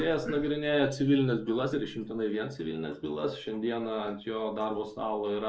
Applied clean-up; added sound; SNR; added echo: neural mask model Resemble Enhance denoiser.